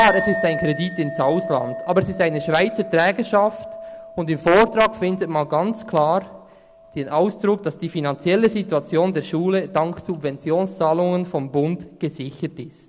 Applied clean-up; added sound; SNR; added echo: none; Chink, clink; 12 dB; none.